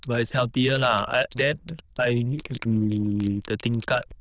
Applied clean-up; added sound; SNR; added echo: neural diffusion model UNIVERSE++.